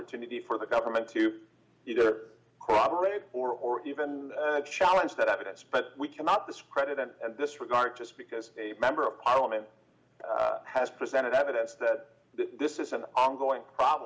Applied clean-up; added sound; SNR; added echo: none; none; none; none.